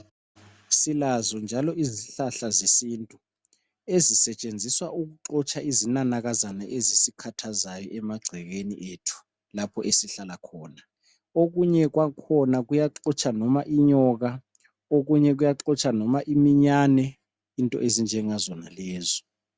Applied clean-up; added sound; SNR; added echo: none; none; none; none.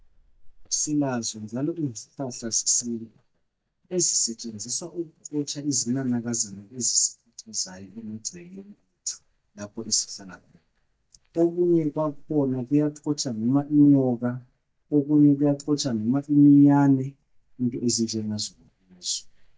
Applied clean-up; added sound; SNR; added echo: neural mask model DeepFilterNet 3.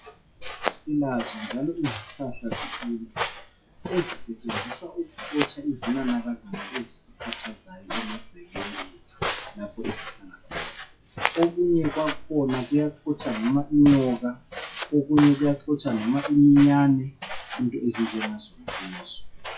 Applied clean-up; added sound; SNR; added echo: classical method WPE with log-MMSE.